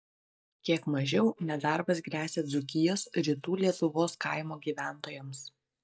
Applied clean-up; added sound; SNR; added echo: neural mask model DeepFilterNet 3.